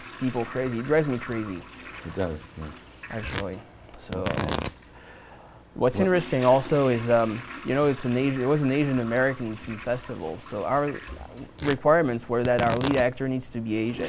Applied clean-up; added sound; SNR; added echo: none; Toilet flush + Tearing; 12 dB; none.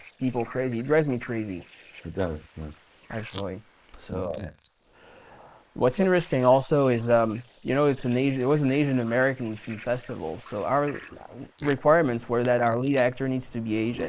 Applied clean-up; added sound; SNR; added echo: neural mask model Resemble Enhance denoiser.